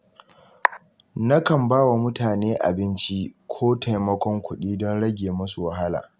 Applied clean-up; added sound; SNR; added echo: none; none; none; none.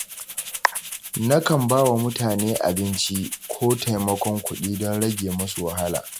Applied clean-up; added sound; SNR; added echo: none; Rattle (instrument); 10 dB; none.